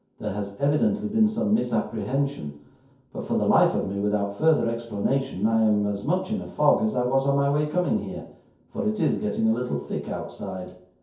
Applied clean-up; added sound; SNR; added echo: none; none; none; reverberation time 0.6 s.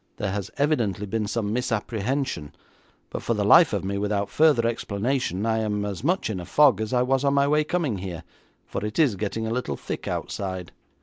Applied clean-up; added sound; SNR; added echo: none; none; none; none.